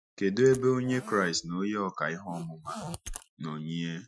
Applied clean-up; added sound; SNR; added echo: classical method Wiener filter.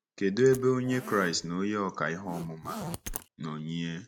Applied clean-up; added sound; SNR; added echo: none; Zipper (clothing); 13 dB; none.